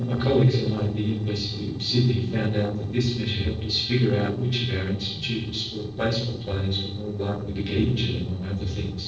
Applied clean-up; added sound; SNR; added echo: neural separator model SepFormer DNS4.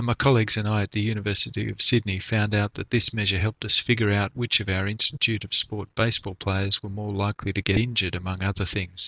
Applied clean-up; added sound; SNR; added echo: none; none; none; none.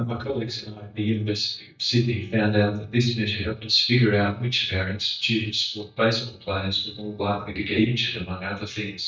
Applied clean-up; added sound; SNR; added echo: neural mask model DeepFilterNet 3.